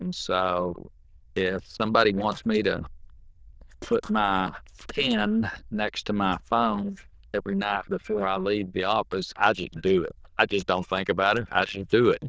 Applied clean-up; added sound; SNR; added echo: neural diffusion model UNIVERSE++.